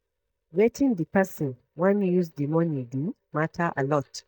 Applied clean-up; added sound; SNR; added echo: neural mask model DeepFilterNet 3.